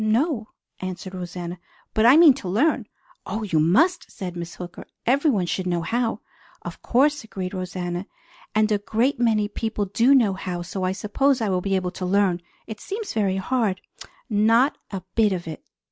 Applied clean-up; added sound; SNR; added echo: none; none; none; none.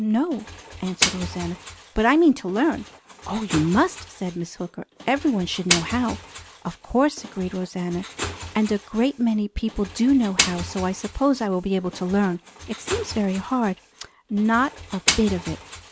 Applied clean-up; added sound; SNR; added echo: none; Engine; 8 dB; none.